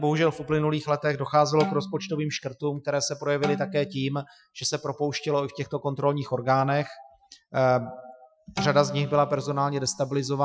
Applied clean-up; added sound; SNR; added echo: classical method Wiener filter.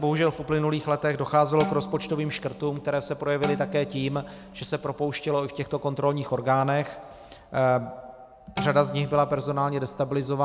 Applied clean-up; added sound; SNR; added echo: none; Bowed string instrument; 11 dB; none.